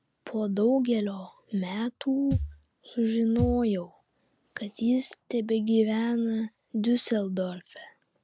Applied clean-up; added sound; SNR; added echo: none; Thump, thud; 6 dB; none.